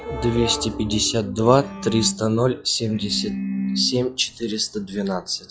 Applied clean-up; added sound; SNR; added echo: classical method log-MMSE.